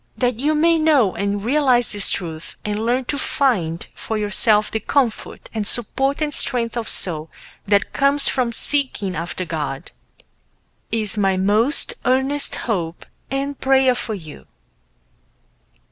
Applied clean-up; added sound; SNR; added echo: none; none; none; none.